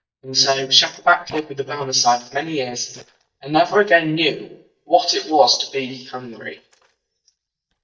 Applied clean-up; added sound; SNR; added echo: neural mask model DeepFilterNet 3.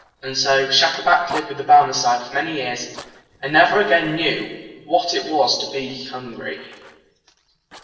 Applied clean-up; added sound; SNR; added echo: neural separator model SepFormer DNS4.